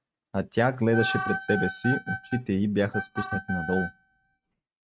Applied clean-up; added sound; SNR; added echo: neural mask model RNNoise.